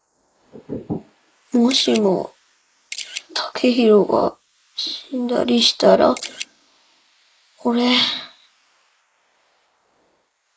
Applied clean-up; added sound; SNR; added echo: neural mask model Resemble Enhance denoiser.